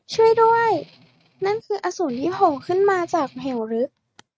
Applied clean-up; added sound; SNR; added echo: neural mask model RNNoise.